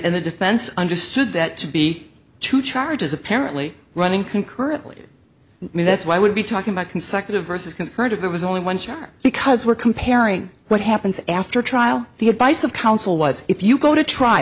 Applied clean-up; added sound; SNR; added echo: none; none; none; none.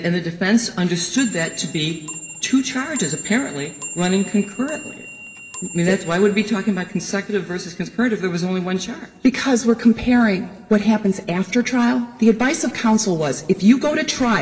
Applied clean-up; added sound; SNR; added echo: none; Clock; 17 dB; reverberation time 1.8 s.